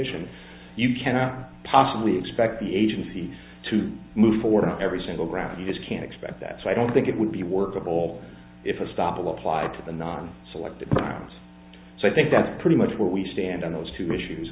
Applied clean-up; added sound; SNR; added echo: none; none; none; none.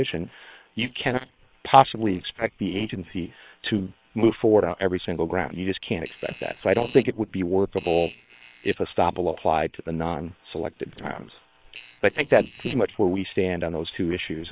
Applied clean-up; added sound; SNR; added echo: neural separator model SepFormer WHAM!.